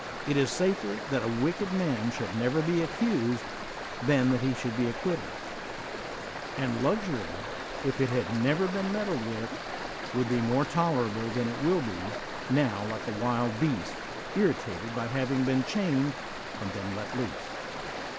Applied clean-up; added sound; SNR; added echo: none; Stream; 7 dB; none.